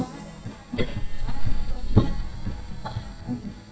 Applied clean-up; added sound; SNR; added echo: neural mask model DeepFilterNet 3.